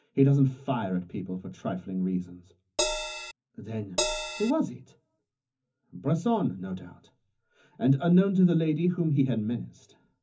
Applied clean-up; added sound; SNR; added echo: none; Crash cymbal; 2 dB; reverberation time 0.3 s.